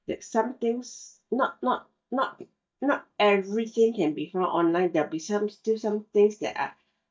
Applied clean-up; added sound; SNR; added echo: neural mask model DeepFilterNet 3.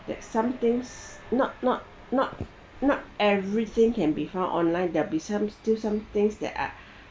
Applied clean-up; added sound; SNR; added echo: none; none; none; none.